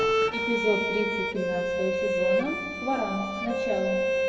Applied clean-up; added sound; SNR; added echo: none; Bowed string instrument; -3 dB; reverberation time 1.7 s.